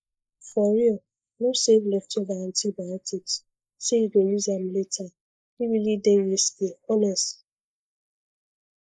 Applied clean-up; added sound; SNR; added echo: neural mask model Resemble Enhance denoiser.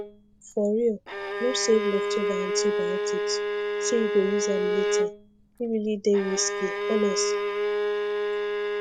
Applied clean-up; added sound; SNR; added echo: none; Bowed string instrument; 0 dB; none.